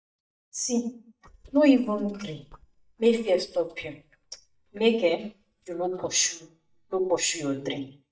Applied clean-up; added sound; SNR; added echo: neural mask model DeepFilterNet 3.